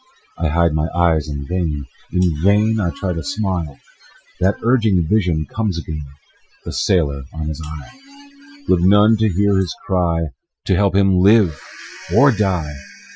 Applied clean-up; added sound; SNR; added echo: classical method Wiener filter.